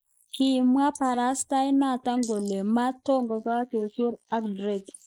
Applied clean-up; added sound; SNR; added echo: neural mask model Resemble Enhance denoiser.